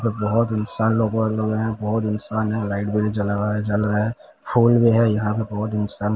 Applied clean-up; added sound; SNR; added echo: none; none; none; none.